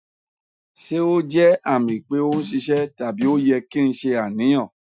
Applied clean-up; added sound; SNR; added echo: classical method Wiener filter.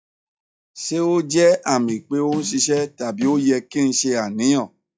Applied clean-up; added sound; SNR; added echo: classical method log-MMSE.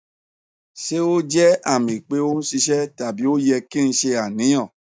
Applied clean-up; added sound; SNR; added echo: neural mask model DeepFilterNet 3.